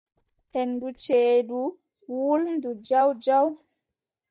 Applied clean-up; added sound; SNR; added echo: neural mask model DeepFilterNet 3.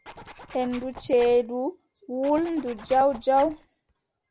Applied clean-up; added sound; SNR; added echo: none; Zipper (clothing); 18 dB; none.